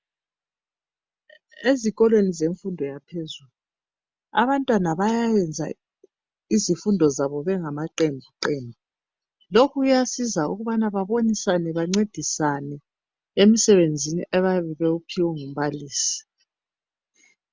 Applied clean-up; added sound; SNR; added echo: none; none; none; none.